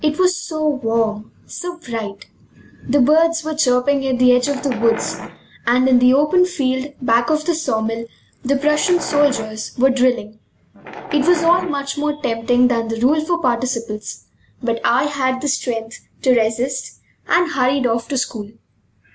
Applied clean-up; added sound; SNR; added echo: none; Wild animals; 12 dB; none.